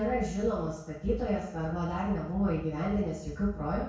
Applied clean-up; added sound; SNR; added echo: none; none; none; reverberation time 0.6 s.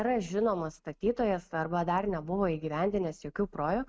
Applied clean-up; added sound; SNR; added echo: none; none; none; none.